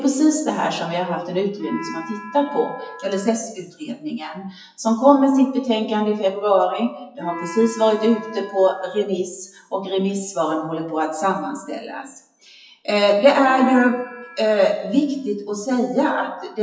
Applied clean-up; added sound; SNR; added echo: classical method WPE with log-MMSE.